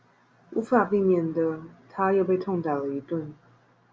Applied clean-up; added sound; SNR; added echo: none; none; none; none.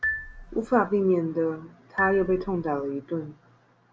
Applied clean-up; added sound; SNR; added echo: none; Marimba, xylophone; 9 dB; none.